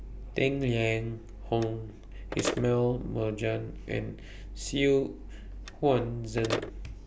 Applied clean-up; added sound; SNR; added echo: none; Telephone; 12 dB; none.